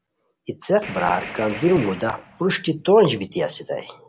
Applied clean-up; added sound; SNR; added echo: none; Gunshot, gunfire; 14 dB; none.